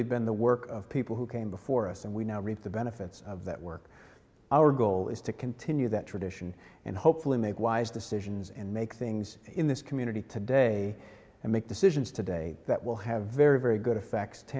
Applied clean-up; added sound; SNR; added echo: none; none; none; none.